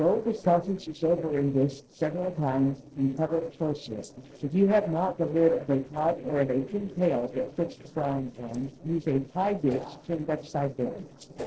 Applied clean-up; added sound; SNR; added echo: neural separator model SepFormer DNS4.